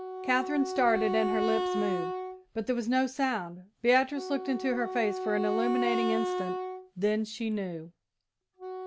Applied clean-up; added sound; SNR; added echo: none; Wind instrument, woodwind instrument; 4 dB; none.